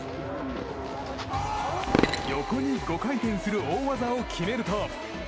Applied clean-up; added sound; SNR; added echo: none; Fireworks; 7 dB; none.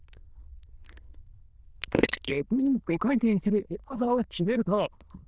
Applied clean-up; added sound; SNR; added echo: neural diffusion model UNIVERSE++.